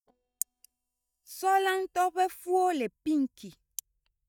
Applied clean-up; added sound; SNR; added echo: neural mask model DeepFilterNet 3.